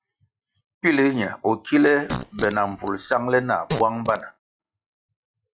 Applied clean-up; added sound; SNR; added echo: classical method log-MMSE.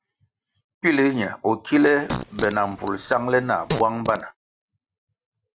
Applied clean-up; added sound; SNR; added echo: none; Fart; 9 dB; none.